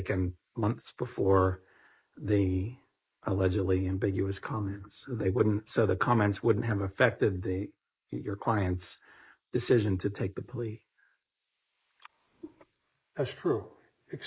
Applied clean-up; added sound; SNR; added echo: neural mask model Resemble Enhance denoiser.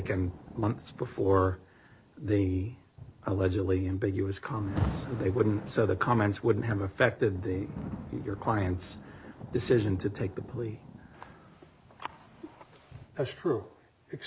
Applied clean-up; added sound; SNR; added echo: none; Rain; 12 dB; none.